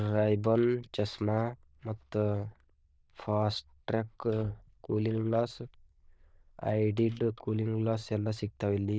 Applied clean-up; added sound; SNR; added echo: neural diffusion model UNIVERSE++.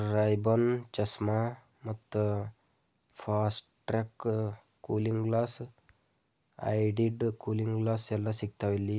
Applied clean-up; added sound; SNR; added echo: none; none; none; none.